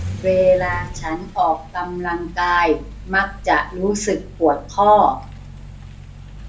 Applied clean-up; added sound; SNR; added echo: none; Accelerating, revving, vroom; 13 dB; reverberation time 0.3 s.